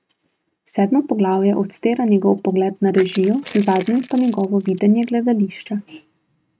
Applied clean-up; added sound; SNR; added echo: neural mask model RNNoise.